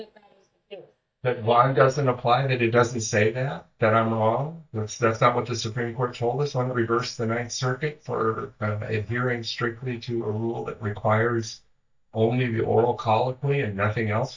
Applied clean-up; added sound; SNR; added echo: neural mask model DeepFilterNet 3.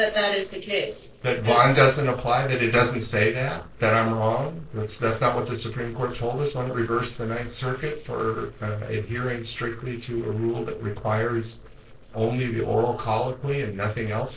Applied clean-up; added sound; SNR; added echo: neural separator model SepFormer DNS4.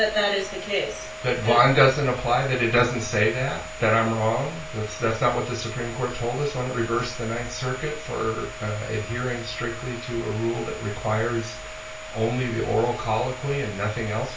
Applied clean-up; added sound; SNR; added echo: none; Domestic sounds, home sounds; 12 dB; reverberation time 0.3 s.